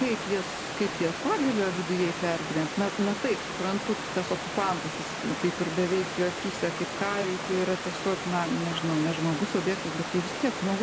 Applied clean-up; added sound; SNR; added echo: none; Stream / Liquid; 5 dB; none.